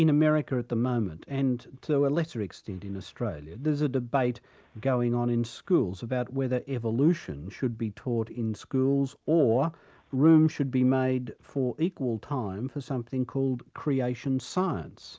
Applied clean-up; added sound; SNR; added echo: none; none; none; none.